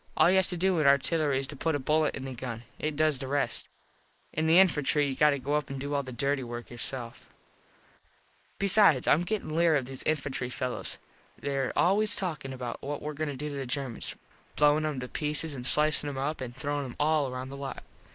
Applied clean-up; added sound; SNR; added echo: neural mask model Resemble Enhance denoiser.